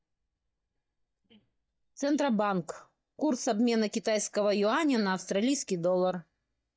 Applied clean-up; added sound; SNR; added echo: neural mask model DeepFilterNet 3.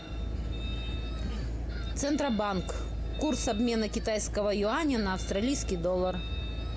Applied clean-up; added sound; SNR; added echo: none; Chicken, rooster; 18 dB; none.